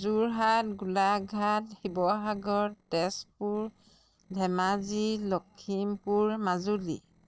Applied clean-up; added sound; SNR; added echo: neural separator model SepFormer DNS4.